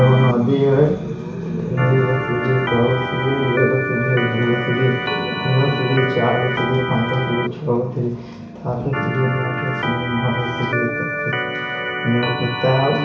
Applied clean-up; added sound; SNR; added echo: none; Organ; 6 dB; reverberation time 0.6 s.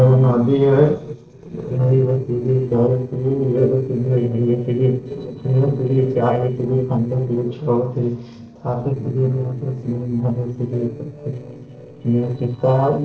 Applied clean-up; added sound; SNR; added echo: neural separator model SepFormer DNS4.